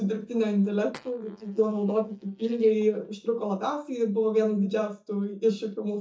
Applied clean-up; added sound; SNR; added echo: neural mask model DeepFilterNet 3.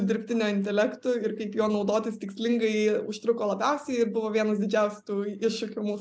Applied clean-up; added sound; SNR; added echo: none; none; none; none.